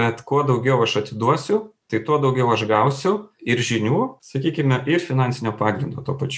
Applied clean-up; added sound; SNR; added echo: none; none; none; none.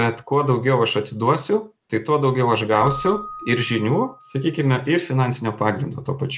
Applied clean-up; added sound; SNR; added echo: none; Keyboard (musical); 18 dB; none.